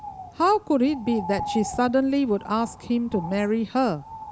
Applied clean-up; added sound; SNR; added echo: none; Bird; 13 dB; none.